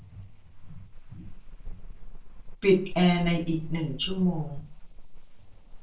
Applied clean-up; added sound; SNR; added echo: neural separator model SepFormer DNS4.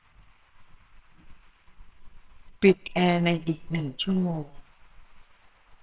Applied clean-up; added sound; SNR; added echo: neural separator model SepFormer WHAMR!.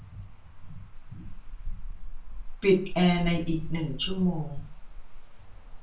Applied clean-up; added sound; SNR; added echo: none; Rain; 4 dB; reverberation time 0.3 s.